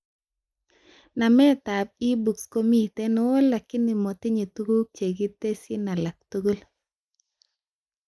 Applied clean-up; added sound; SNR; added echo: neural mask model Resemble Enhance denoiser.